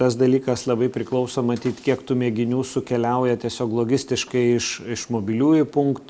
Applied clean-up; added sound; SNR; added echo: none; none; none; none.